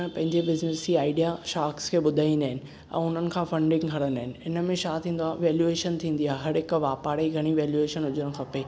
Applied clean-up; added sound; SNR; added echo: none; none; none; none.